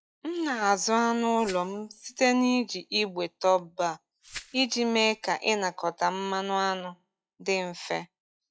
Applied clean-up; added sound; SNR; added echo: classical method log-MMSE.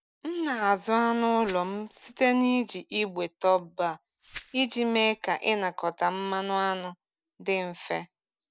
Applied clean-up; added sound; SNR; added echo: none; Glass; 20 dB; none.